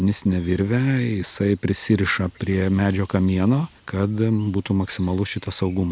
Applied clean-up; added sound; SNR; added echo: none; none; none; none.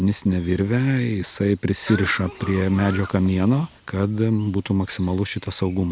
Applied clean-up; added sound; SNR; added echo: none; Cough; 15 dB; none.